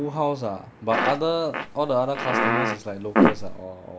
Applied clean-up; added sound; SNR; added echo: none; Fart; -3 dB; none.